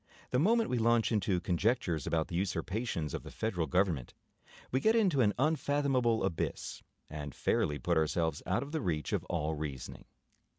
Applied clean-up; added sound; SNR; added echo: none; none; none; none.